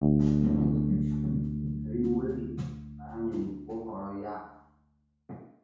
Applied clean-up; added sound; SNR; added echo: none; Bass guitar; -4 dB; reverberation time 0.6 s.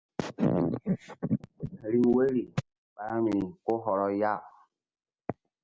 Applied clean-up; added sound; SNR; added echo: none; none; none; none.